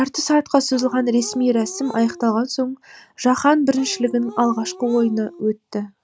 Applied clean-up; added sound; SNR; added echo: none; Dog; 17 dB; none.